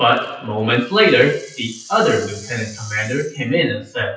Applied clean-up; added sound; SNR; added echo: classical method WPE with log-MMSE.